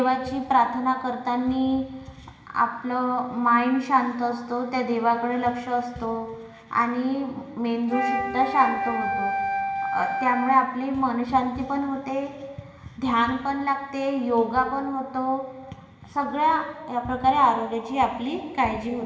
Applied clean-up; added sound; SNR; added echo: none; Wind instrument, woodwind instrument; 3 dB; reverberation time 1.3 s.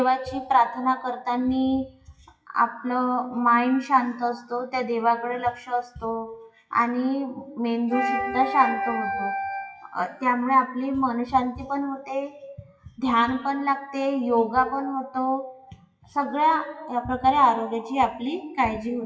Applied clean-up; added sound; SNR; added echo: classical method WPE with log-MMSE.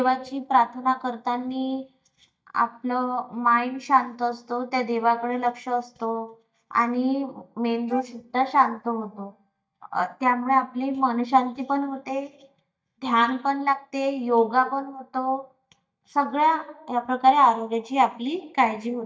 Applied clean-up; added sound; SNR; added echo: neural mask model DeepFilterNet 3.